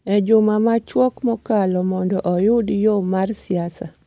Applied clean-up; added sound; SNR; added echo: none; none; none; none.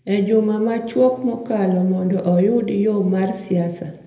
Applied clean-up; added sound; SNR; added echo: none; none; none; reverberation time 0.8 s.